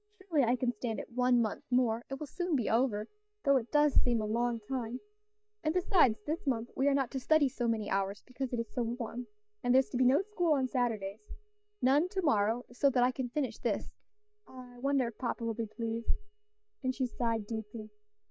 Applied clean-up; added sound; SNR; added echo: neural mask model DeepFilterNet 3.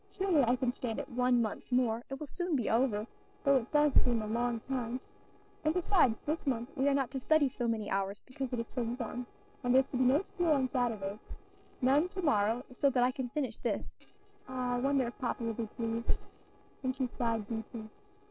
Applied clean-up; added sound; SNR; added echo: neural separator model SepFormer DNS4.